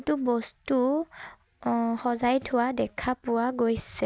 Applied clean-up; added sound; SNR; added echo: none; none; none; none.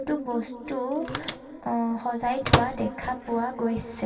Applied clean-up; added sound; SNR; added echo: none; Microwave oven; 0 dB; reverberation time 2.8 s.